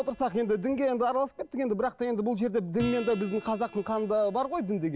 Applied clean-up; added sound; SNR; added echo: none; Acoustic guitar; 20 dB; none.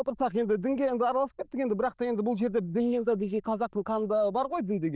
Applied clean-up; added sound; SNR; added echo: neural diffusion model UNIVERSE++.